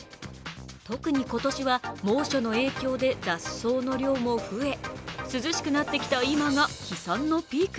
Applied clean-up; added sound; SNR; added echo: none; Drill / Mechanisms; 19 dB; none.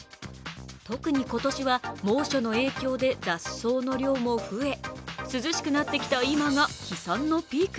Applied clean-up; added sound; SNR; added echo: none; none; none; none.